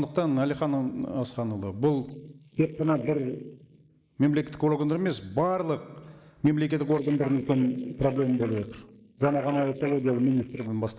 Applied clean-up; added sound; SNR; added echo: neural mask model Resemble Enhance denoiser.